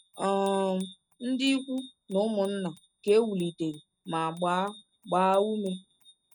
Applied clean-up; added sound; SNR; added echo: neural mask model RNNoise.